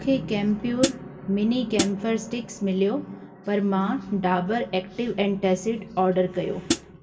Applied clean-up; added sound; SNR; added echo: none; Hi-hat; 2 dB; reverberation time 0.2 s.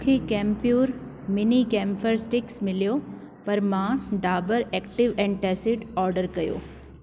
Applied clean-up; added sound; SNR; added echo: none; none; none; none.